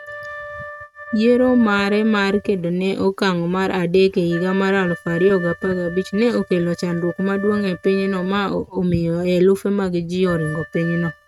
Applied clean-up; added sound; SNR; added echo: neural mask model RNNoise.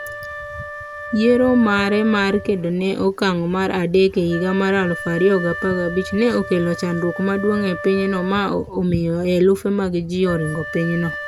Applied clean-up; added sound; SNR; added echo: none; Wind instrument, woodwind instrument; 13 dB; none.